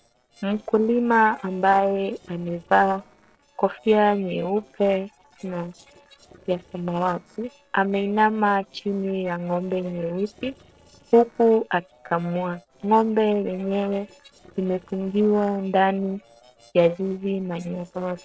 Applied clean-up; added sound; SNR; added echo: neural separator model SepFormer DNS4.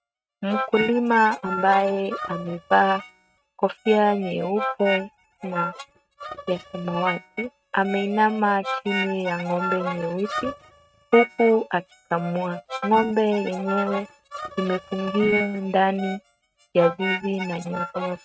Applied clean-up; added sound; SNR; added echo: neural mask model RNNoise.